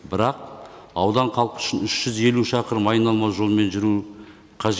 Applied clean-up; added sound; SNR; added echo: none; none; none; none.